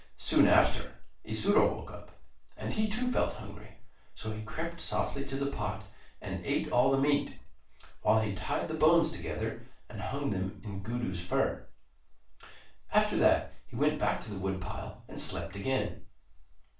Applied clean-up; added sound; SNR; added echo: none; none; none; reverberation time 0.3 s.